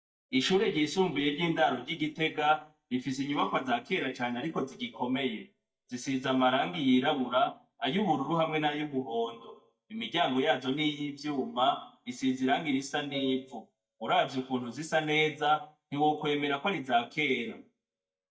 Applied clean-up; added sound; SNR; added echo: neural mask model DeepFilterNet 3.